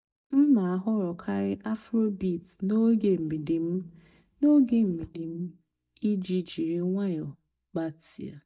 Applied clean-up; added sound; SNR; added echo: neural mask model DeepFilterNet 3.